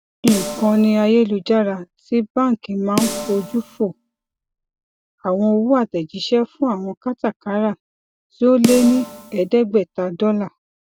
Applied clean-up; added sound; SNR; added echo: none; Snare drum; 9 dB; none.